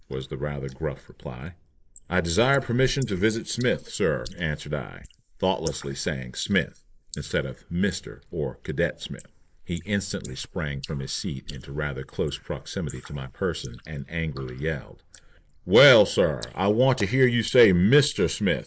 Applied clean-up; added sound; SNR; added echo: neural mask model Resemble Enhance denoiser.